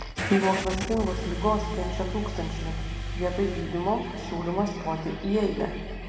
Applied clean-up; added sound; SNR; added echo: none; Engine starting / Car; 5 dB; reverberation time 1.9 s.